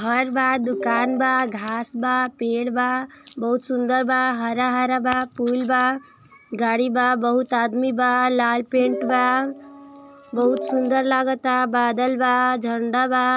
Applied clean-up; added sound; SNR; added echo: none; Ringtone / Chime; 11 dB; none.